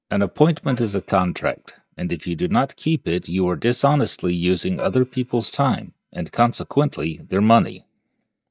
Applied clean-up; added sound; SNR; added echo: neural mask model DeepFilterNet 3.